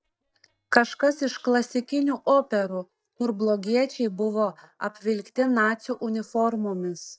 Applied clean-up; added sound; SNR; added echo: neural mask model DeepFilterNet 3.